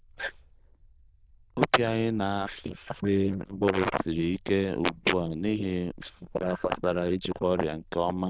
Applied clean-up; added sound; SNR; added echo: neural diffusion model UNIVERSE++.